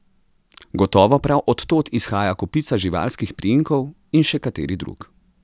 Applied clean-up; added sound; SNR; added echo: none; none; none; none.